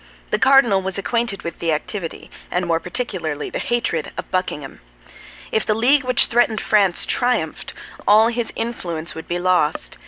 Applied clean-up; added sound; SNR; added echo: none; none; none; none.